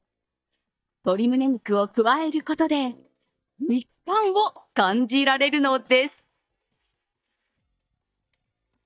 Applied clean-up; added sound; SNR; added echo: neural mask model DeepFilterNet 3.